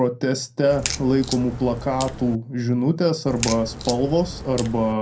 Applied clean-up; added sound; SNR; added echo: none; Crack; 10 dB; reverberation time 0.2 s.